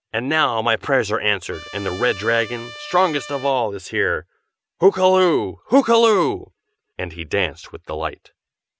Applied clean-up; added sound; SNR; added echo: none; Trumpet; 16 dB; none.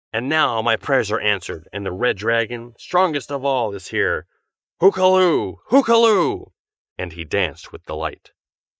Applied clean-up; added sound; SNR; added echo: neural mask model DeepFilterNet 3.